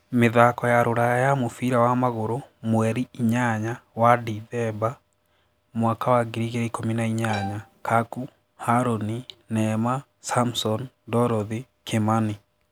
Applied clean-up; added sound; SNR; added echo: none; Bowed string instrument; 13 dB; none.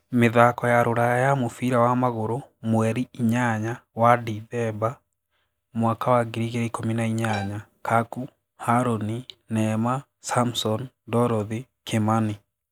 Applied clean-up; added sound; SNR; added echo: neural mask model DeepFilterNet 3.